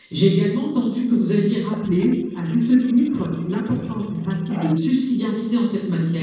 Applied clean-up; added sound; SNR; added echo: neural separator model SepFormer DNS4.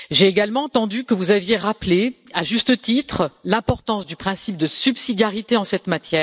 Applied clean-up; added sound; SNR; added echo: none; none; none; none.